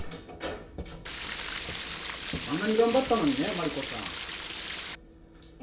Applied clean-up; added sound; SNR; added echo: none; Stream; 2 dB; reverberation time 0.2 s.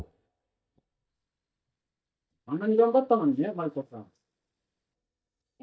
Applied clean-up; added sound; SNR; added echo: neural mask model DeepFilterNet 3.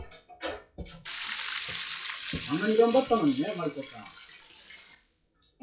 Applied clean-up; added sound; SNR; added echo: classical method WPE with log-MMSE.